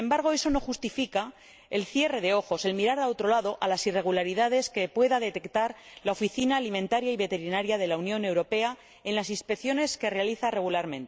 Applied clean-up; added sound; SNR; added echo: none; none; none; none.